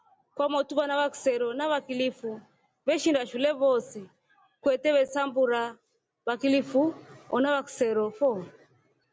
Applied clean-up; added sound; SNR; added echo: none; none; none; none.